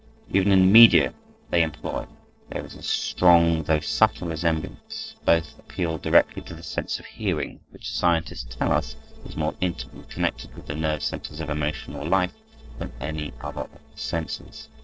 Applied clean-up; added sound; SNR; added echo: neural separator model SepFormer DNS4.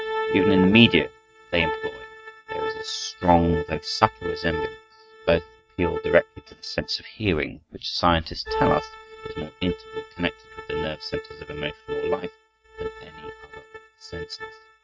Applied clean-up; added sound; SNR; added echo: neural mask model RNNoise.